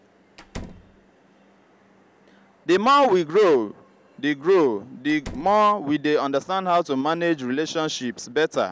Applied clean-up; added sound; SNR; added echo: none; Slam; 17 dB; none.